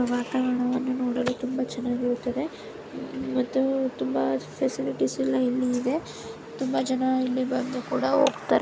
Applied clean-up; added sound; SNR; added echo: none; none; none; none.